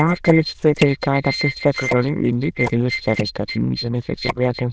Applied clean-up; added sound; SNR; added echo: neural diffusion model UNIVERSE++.